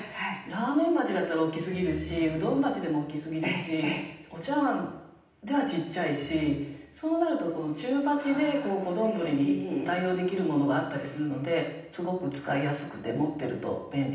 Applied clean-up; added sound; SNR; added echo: none; none; none; reverberation time 0.9 s.